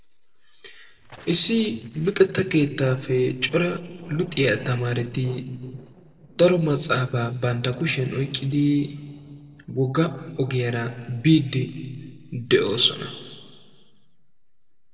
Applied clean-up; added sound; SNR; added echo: neural separator model SepFormer DNS4.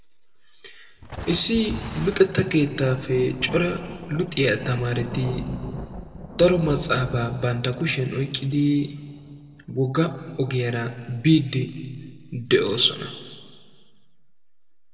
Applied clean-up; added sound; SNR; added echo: none; Thunder; 14 dB; reverberation time 1.8 s.